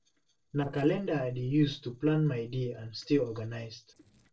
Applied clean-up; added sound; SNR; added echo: neural separator model SepFormer DNS4.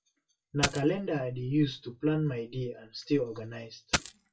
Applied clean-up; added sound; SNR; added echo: classical method WPE with log-MMSE.